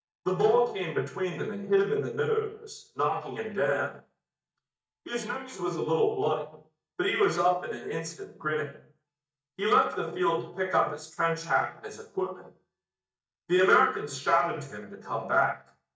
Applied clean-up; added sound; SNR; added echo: neural mask model DeepFilterNet 3.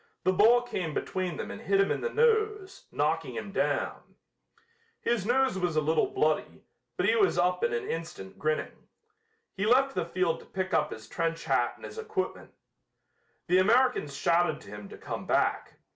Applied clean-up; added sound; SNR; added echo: none; none; none; none.